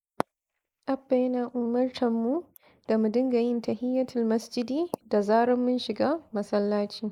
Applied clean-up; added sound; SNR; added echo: neural mask model Resemble Enhance denoiser.